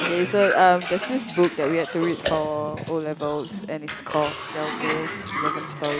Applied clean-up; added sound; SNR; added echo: none; Cough; 6 dB; none.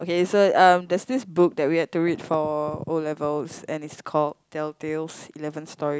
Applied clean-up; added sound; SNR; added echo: none; none; none; none.